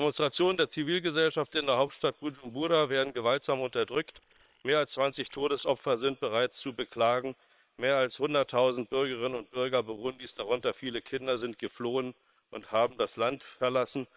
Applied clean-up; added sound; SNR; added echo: neural separator model SepFormer WHAM!.